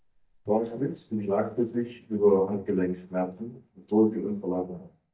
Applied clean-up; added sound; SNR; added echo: neural mask model DeepFilterNet 3.